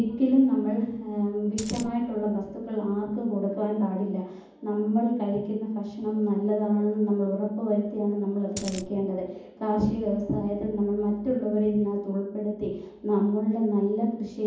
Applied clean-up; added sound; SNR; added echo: none; Coin (dropping); 11 dB; reverberation time 1.2 s.